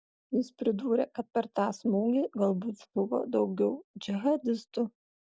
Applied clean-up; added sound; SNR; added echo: none; none; none; none.